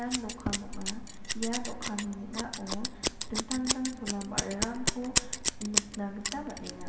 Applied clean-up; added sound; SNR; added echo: none; Scissors; -3 dB; reverberation time 2.2 s.